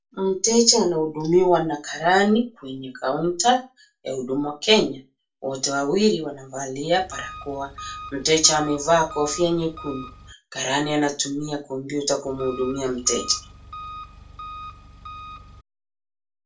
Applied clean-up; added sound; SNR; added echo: none; Engine; 15 dB; reverberation time 0.2 s.